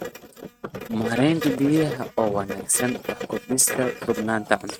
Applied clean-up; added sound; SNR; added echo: neural mask model RNNoise.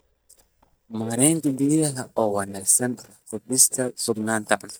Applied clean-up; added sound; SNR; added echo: neural mask model DeepFilterNet 3.